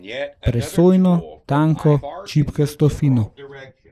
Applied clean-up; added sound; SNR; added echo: neural mask model Resemble Enhance denoiser.